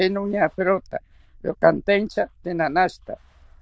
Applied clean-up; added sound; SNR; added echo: neural diffusion model UNIVERSE++.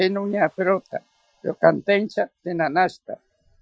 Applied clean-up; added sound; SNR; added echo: classical method Wiener filter.